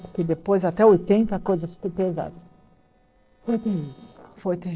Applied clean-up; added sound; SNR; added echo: neural separator model SepFormer DNS4.